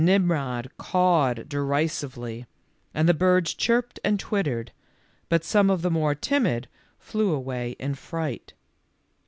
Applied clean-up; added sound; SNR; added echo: none; none; none; none.